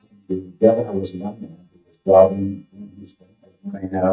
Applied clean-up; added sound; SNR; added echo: neural mask model DeepFilterNet 3.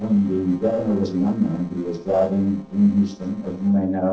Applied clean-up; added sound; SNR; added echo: neural separator model SepFormer DNS4.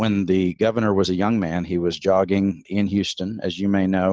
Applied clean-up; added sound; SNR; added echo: none; none; none; none.